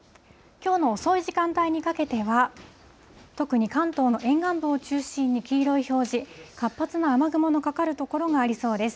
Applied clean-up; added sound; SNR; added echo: none; none; none; none.